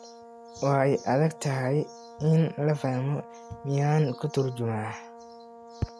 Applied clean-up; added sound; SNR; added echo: none; Brass instrument; 19 dB; none.